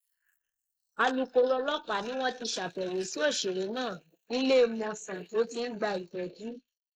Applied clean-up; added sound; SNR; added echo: neural mask model Resemble Enhance denoiser.